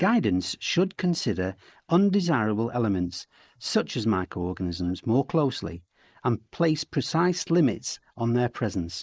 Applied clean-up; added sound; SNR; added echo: neural mask model Resemble Enhance denoiser.